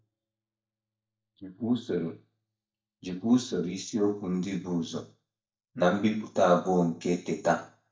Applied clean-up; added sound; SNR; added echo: neural mask model DeepFilterNet 3.